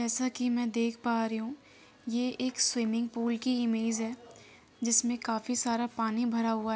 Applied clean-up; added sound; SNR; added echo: none; none; none; none.